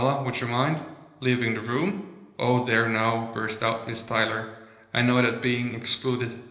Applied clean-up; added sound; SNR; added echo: none; none; none; reverberation time 1.0 s.